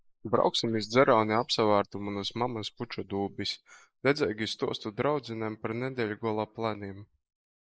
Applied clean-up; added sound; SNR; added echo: neural mask model Resemble Enhance denoiser.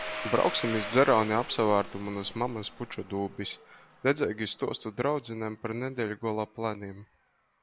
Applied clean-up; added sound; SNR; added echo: none; Domestic sounds, home sounds; 12 dB; none.